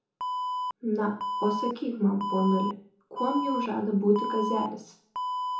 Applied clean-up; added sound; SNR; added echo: none; Alarm; 4 dB; reverberation time 0.7 s.